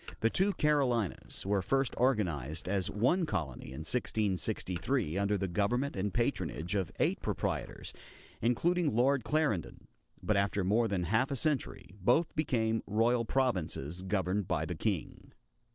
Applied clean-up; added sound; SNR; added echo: neural separator model SepFormer DNS4.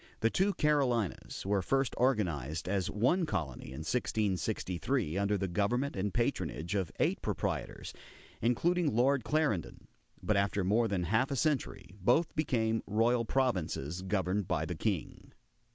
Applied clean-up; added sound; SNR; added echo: none; none; none; none.